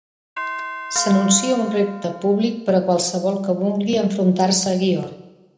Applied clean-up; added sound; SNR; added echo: none; Doorbell; 11 dB; reverberation time 0.7 s.